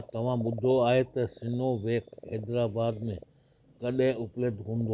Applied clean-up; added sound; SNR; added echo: none; Frog; 20 dB; none.